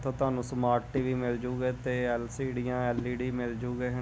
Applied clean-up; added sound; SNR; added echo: none; Whoosh, swoosh, swish; 17 dB; none.